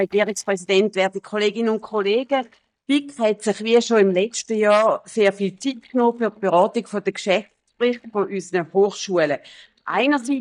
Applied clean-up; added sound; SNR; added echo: neural mask model DeepFilterNet 3.